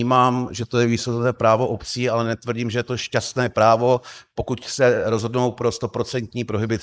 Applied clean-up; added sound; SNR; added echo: neural mask model Resemble Enhance denoiser.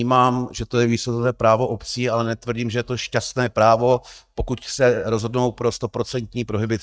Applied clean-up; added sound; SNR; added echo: neural mask model DeepFilterNet 3.